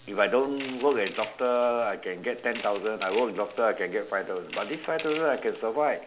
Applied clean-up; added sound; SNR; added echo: none; Tools; 16 dB; none.